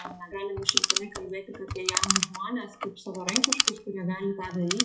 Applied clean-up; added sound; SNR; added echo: classical method WPE with log-MMSE.